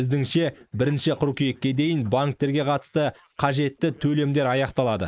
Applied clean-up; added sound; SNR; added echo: neural mask model Resemble Enhance denoiser.